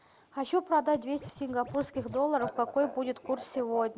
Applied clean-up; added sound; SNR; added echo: none; Scratching (performance technique); 17 dB; none.